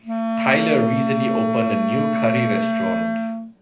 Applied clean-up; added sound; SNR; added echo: none; Wind instrument, woodwind instrument; -2 dB; reverberation time 0.5 s.